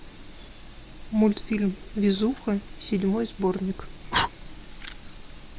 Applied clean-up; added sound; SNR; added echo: none; Fire; 10 dB; none.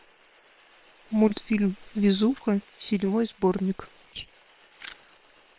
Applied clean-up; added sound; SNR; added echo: neural separator model SepFormer WHAM!.